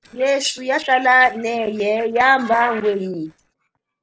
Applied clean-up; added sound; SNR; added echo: neural separator model SepFormer DNS4.